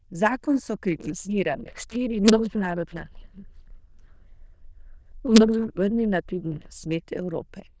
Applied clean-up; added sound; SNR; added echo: neural diffusion model UNIVERSE++.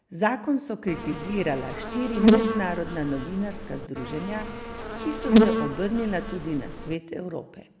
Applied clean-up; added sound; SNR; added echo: none; Insect; -3 dB; none.